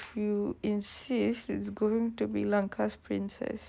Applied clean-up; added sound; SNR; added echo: none; none; none; none.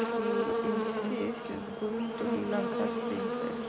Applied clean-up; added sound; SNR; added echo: none; Buzz; -4 dB; none.